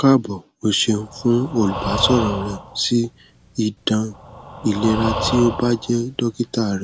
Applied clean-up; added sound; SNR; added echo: none; Breathing; 9 dB; none.